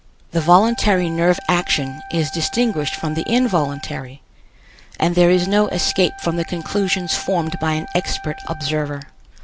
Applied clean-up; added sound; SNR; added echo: none; Wind instrument, woodwind instrument; 17 dB; none.